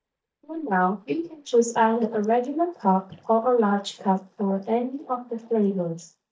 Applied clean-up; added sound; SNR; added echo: neural mask model DeepFilterNet 3.